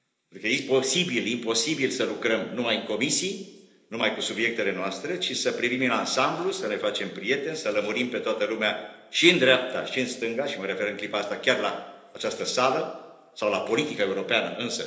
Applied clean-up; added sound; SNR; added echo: none; none; none; reverberation time 1.0 s.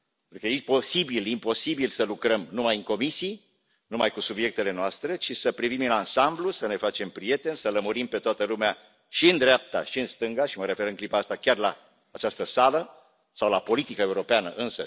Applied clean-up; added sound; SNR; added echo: none; none; none; none.